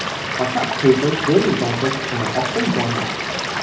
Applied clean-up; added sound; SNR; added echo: none; Stream / Liquid; 3 dB; reverberation time 0.5 s.